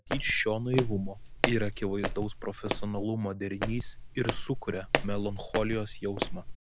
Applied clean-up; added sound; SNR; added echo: none; Walk, footsteps; 2 dB; none.